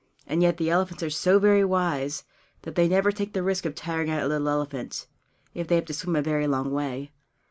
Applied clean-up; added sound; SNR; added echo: none; none; none; none.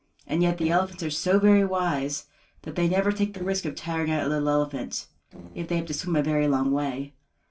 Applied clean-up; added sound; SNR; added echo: neural separator model SepFormer DNS4.